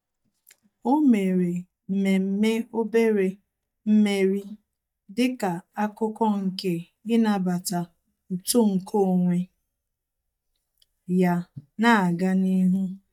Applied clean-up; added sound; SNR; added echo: neural mask model DeepFilterNet 3.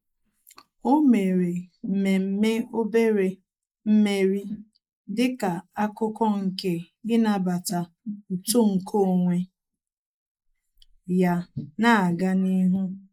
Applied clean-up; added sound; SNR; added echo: neural mask model Resemble Enhance denoiser.